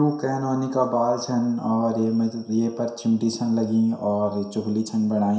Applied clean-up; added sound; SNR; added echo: none; none; none; reverberation time 0.7 s.